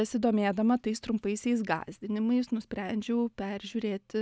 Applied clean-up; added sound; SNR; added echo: none; none; none; none.